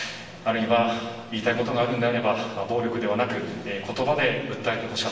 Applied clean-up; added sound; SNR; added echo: none; none; none; reverberation time 1.1 s.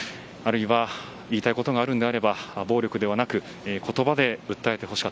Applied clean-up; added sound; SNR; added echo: none; none; none; none.